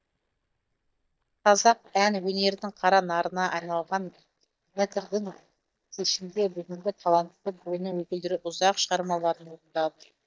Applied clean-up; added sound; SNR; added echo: neural mask model DeepFilterNet 3.